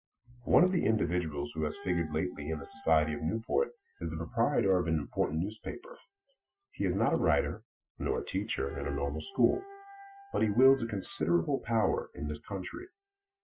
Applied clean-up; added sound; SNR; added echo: classical method Wiener filter.